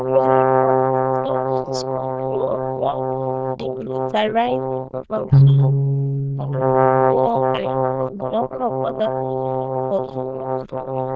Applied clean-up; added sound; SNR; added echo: neural diffusion model UNIVERSE++.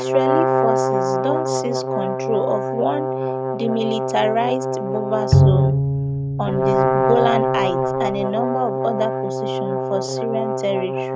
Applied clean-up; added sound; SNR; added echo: none; Brass instrument + Bowed string instrument; -4 dB; none.